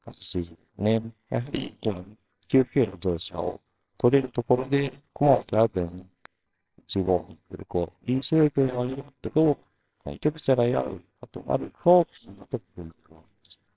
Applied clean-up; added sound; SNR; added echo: neural separator model SepFormer WHAMR!.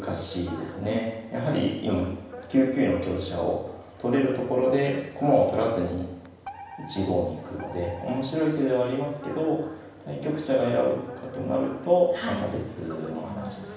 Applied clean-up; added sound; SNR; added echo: none; Alarm; 18 dB; reverberation time 0.9 s.